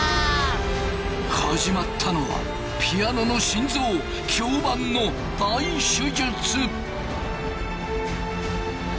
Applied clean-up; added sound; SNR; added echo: none; none; none; none.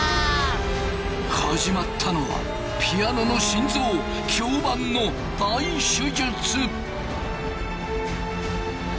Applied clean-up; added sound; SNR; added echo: none; Wind instrument, woodwind instrument; 9 dB; none.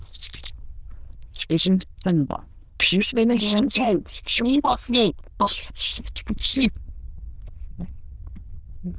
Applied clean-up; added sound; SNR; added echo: neural diffusion model UNIVERSE++.